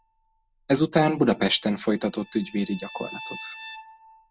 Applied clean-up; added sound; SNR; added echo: none; Bowed string instrument; 18 dB; none.